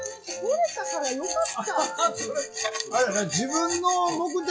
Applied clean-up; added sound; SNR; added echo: classical method log-MMSE.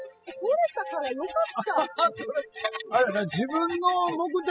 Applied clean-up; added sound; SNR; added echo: classical method spectral subtraction.